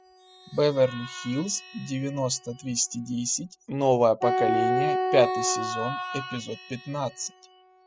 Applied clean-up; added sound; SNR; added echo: classical method spectral subtraction.